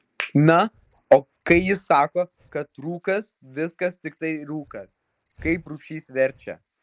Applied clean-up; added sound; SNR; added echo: neural separator model SepFormer DNS4.